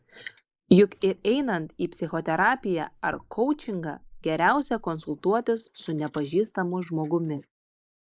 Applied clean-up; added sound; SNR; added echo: neural mask model Resemble Enhance denoiser.